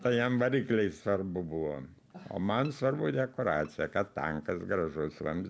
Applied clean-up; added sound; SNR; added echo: none; none; none; none.